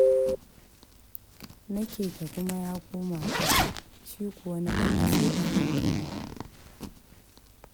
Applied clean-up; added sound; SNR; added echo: none; Zipper (clothing); -1 dB; none.